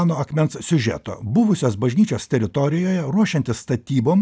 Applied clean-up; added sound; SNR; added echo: none; none; none; none.